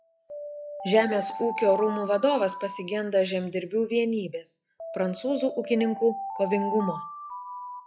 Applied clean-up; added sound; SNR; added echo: classical method log-MMSE.